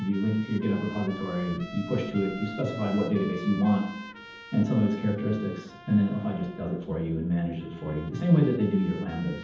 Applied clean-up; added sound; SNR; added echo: none; Trumpet; 17 dB; reverberation time 0.8 s.